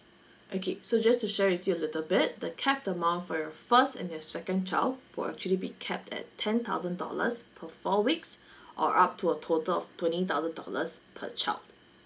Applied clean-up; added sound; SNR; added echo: none; none; none; none.